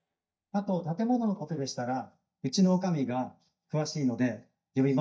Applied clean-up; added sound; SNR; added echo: neural mask model DeepFilterNet 3.